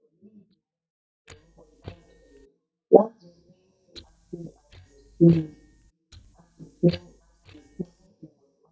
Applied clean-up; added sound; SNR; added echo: neural mask model DeepFilterNet 3.